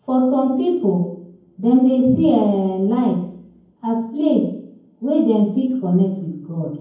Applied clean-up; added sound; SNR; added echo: none; none; none; reverberation time 0.9 s.